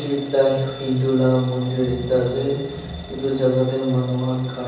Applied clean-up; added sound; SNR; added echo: none; Alarm / Bell; 19 dB; reverberation time 1.1 s.